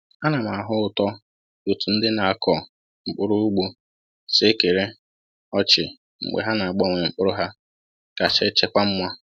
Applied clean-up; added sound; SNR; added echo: neural mask model RNNoise.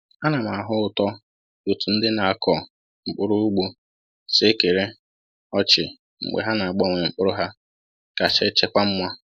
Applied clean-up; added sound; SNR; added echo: neural mask model Resemble Enhance denoiser.